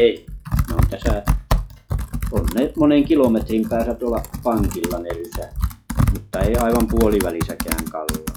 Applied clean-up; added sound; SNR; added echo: classical method log-MMSE.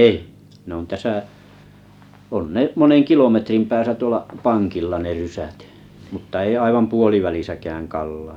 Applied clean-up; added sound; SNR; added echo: none; none; none; none.